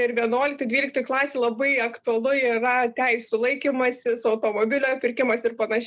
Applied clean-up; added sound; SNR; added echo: none; none; none; none.